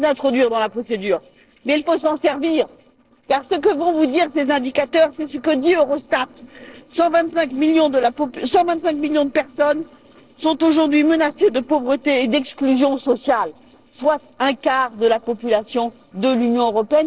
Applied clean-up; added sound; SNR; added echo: neural separator model SepFormer DNS4.